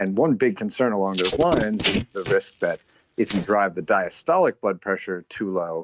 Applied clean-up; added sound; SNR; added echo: neural mask model RNNoise.